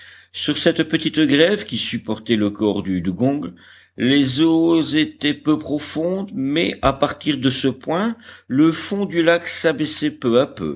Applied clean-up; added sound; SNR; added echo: none; none; none; none.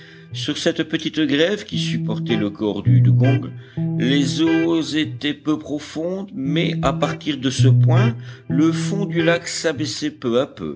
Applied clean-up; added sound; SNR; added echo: none; Electric guitar; 0 dB; none.